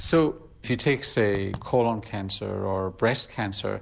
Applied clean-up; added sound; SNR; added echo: none; Fireworks; 17 dB; none.